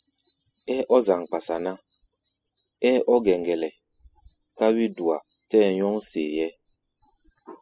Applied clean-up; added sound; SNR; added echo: classical method spectral subtraction.